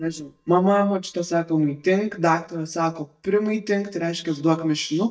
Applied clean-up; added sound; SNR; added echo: neural mask model DeepFilterNet 3.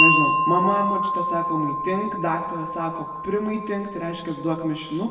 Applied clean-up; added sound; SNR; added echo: none; Wind chime; -2 dB; reverberation time 1.2 s.